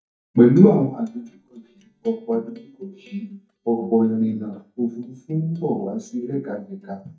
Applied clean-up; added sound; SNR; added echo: neural mask model DeepFilterNet 3.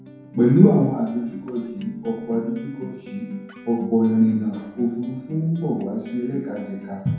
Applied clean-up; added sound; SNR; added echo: none; Acoustic guitar; 16 dB; reverberation time 0.9 s.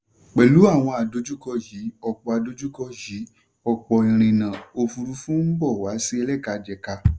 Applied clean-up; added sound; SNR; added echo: none; none; none; none.